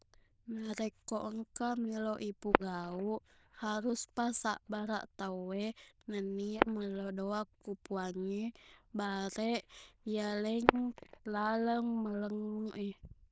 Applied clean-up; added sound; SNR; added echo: neural diffusion model UNIVERSE++.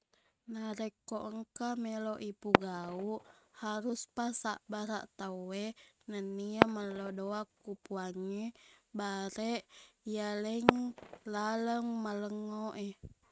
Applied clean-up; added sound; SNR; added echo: neural mask model RNNoise.